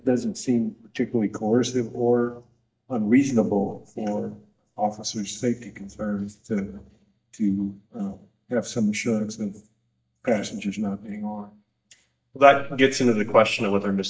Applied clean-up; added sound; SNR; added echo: neural mask model DeepFilterNet 3.